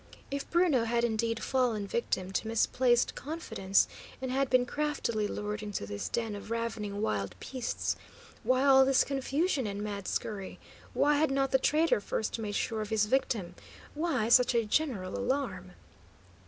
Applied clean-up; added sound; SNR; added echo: none; none; none; none.